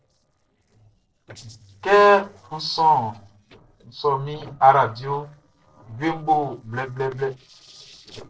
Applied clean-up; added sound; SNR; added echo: neural separator model SepFormer DNS4.